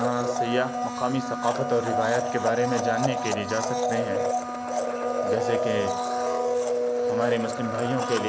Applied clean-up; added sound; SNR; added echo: none; Domestic sounds, home sounds; -2 dB; none.